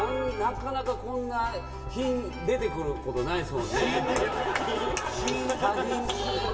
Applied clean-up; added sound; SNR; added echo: none; none; none; reverberation time 1.2 s.